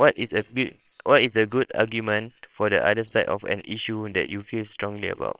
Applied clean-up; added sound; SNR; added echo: neural separator model SepFormer WHAMR!.